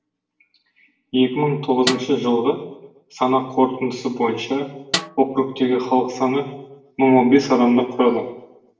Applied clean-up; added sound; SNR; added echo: none; Snare drum; 8 dB; reverberation time 0.8 s.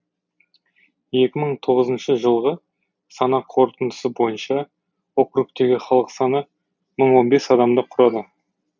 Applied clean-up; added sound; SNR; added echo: none; none; none; none.